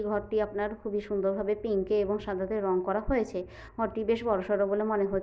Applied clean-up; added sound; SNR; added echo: none; none; none; none.